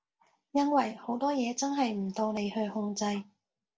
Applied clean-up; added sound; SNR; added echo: none; none; none; none.